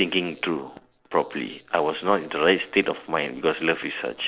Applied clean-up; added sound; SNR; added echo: neural separator model SepFormer DNS4.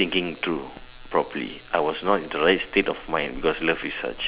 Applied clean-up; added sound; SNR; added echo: none; Crackle; 18 dB; none.